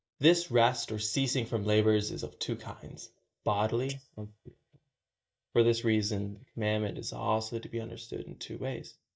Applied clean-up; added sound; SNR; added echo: neural mask model DeepFilterNet 3.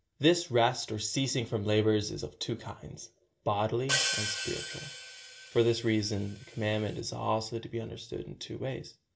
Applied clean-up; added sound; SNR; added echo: none; Hi-hat; 5 dB; reverberation time 0.2 s.